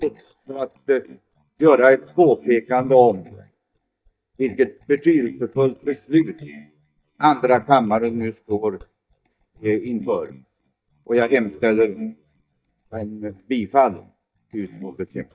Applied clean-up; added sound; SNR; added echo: neural mask model DeepFilterNet 3.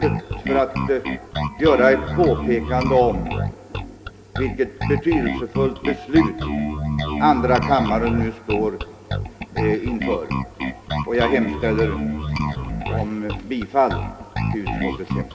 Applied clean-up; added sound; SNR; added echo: none; Bass guitar; 3 dB; reverberation time 0.3 s.